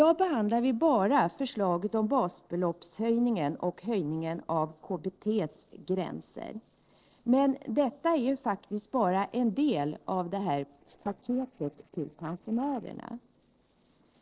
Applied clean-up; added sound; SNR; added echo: neural separator model SepFormer DNS4.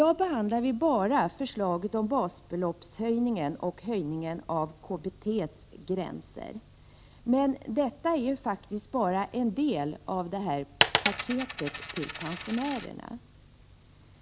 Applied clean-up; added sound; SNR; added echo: none; Coin (dropping); 2 dB; none.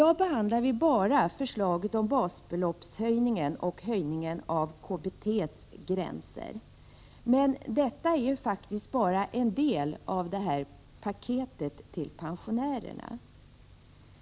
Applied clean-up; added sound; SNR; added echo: none; none; none; none.